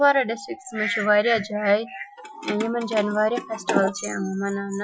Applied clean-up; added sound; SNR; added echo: classical method Wiener filter.